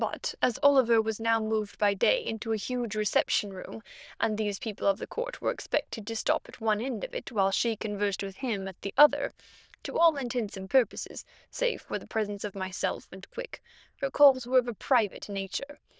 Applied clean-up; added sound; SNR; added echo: neural diffusion model UNIVERSE++.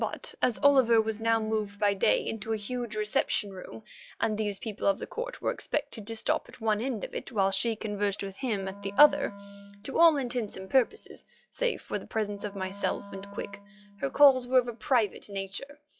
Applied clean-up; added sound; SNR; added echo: classical method log-MMSE.